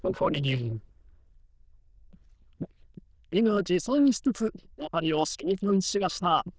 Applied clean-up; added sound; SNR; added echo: neural diffusion model UNIVERSE++.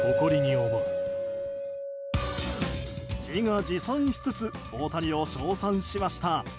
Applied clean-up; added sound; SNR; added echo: none; Chink, clink; 3 dB; none.